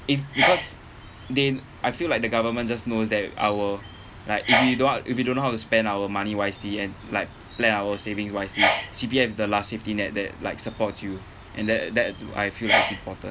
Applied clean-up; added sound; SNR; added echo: none; Sneeze; 5 dB; none.